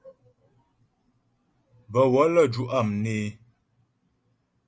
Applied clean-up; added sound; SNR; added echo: none; none; none; none.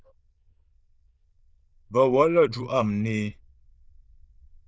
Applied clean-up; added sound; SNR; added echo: neural diffusion model UNIVERSE++.